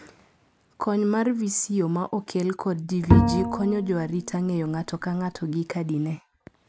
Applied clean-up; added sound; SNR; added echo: none; Bowed string instrument; -1 dB; none.